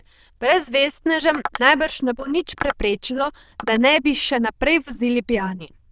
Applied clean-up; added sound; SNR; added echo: neural diffusion model UNIVERSE++.